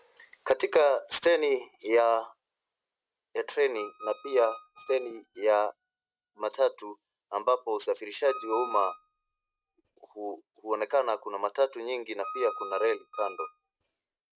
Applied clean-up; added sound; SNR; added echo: neural mask model RNNoise.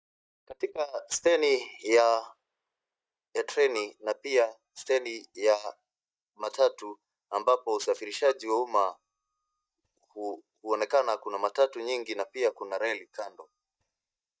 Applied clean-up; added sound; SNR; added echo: neural mask model DeepFilterNet 3.